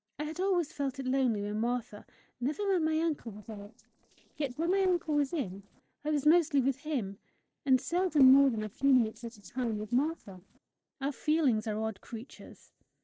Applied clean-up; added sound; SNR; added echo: neural separator model SepFormer DNS4.